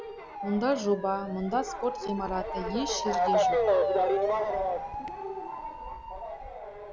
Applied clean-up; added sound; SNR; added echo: none; Motor vehicle (road) / Siren; -3 dB; none.